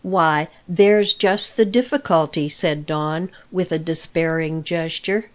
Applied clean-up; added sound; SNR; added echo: none; none; none; none.